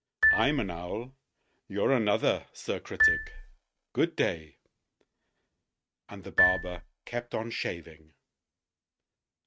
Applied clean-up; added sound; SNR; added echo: neural mask model RNNoise.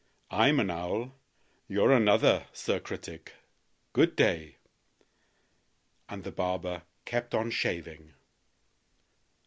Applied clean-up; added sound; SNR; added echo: none; none; none; none.